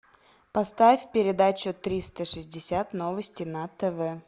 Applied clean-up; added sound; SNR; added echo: none; none; none; none.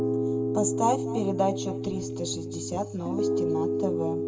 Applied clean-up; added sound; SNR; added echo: none; Piano; -2 dB; reverberation time 1.9 s.